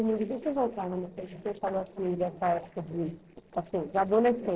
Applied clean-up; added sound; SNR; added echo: neural separator model SepFormer DNS4.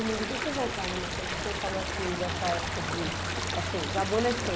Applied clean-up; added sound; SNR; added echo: none; Stream; -1 dB; none.